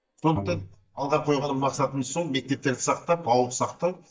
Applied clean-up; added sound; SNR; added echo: neural mask model DeepFilterNet 3.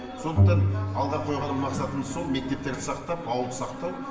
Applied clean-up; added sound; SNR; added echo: none; Bowed string instrument; -2 dB; reverberation time 0.8 s.